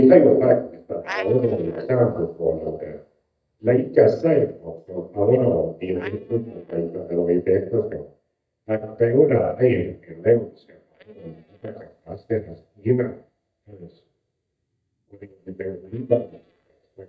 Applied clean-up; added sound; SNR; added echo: neural mask model DeepFilterNet 3.